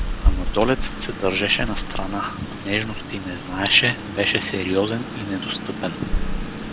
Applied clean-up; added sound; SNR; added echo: none; Rain; 2 dB; none.